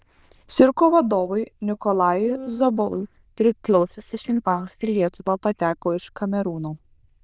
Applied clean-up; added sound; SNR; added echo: neural diffusion model UNIVERSE++.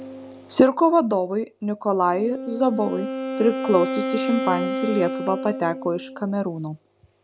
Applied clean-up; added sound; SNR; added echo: none; Wind instrument, woodwind instrument; 7 dB; none.